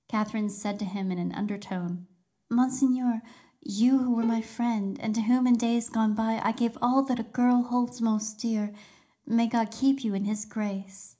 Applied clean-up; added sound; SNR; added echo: none; Bowed string instrument; 19 dB; reverberation time 0.4 s.